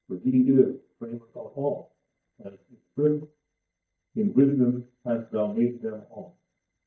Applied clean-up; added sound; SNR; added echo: neural mask model DeepFilterNet 3.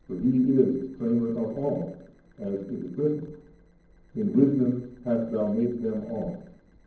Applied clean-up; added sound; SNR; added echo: neural separator model SepFormer DNS4.